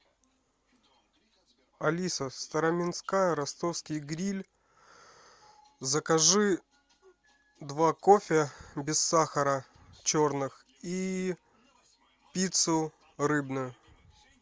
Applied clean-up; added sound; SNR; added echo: none; none; none; none.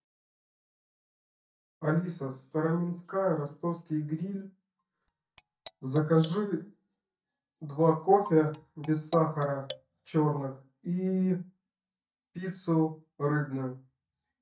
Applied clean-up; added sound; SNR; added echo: neural mask model DeepFilterNet 3.